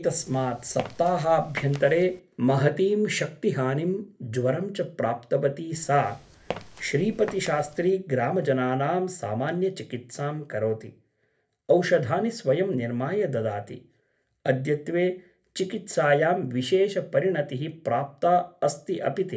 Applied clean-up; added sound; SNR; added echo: none; Walk, footsteps; 16 dB; reverberation time 0.3 s.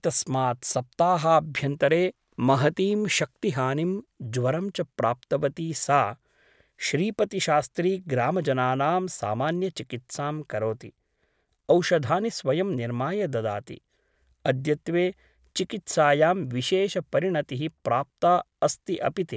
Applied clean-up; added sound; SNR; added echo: none; none; none; none.